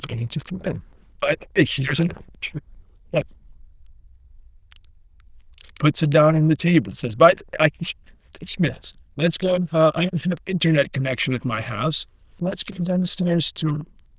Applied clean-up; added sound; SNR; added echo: neural diffusion model UNIVERSE++.